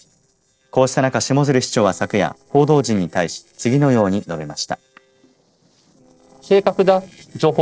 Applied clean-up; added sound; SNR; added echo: neural separator model SepFormer DNS4.